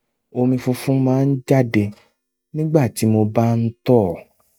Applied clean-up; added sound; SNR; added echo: neural mask model DeepFilterNet 3.